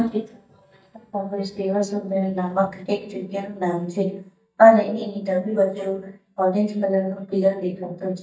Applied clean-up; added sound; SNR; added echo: neural mask model DeepFilterNet 3.